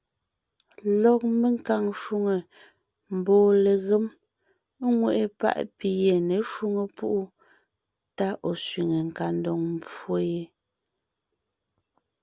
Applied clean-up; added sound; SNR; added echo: none; none; none; none.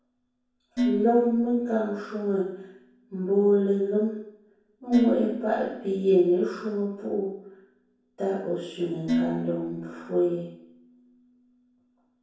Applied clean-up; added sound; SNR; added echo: none; Dishes, pots, and pans; 8 dB; reverberation time 0.7 s.